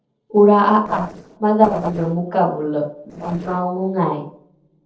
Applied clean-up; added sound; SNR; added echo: neural separator model SepFormer DNS4.